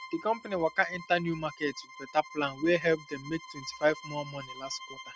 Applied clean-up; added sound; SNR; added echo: none; Bowed string instrument; 16 dB; none.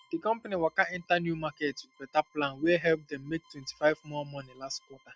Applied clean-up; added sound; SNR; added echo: classical method log-MMSE.